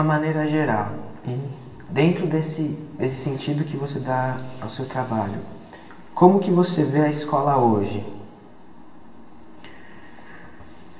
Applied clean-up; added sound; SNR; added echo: none; none; none; reverberation time 1.1 s.